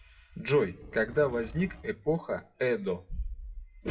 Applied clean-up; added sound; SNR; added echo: classical method WPE with log-MMSE.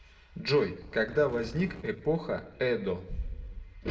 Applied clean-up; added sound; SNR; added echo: none; Wind; 14 dB; reverberation time 1.1 s.